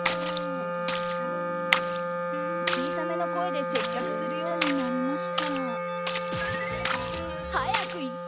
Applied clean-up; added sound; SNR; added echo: none; Wind instrument, woodwind instrument + Splash, splatter; -5 dB; none.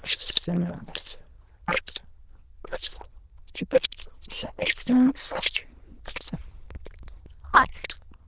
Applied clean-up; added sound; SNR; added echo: neural diffusion model UNIVERSE++.